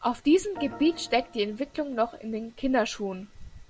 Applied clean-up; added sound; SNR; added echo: none; Organ; 16 dB; none.